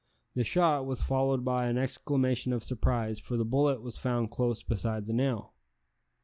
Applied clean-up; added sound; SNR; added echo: none; none; none; none.